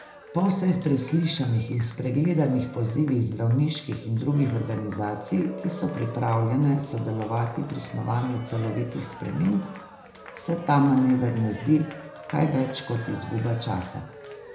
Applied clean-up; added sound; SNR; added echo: none; Cheering; 17 dB; reverberation time 0.7 s.